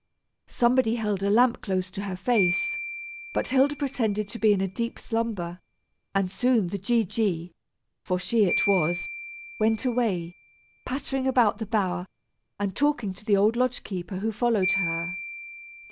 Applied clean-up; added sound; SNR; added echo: none; Marimba, xylophone; 11 dB; none.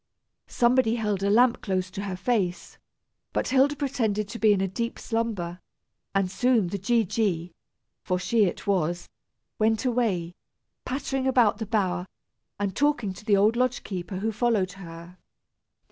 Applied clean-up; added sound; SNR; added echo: none; none; none; none.